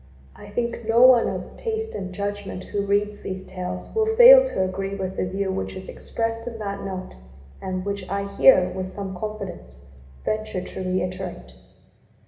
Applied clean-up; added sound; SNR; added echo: none; Musical instrument; 19 dB; reverberation time 1.0 s.